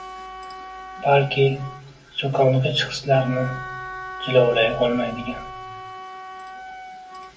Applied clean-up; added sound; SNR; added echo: none; Wind instrument, woodwind instrument; 13 dB; reverberation time 0.2 s.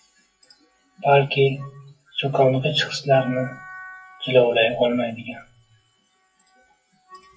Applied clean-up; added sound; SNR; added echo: classical method WPE with log-MMSE.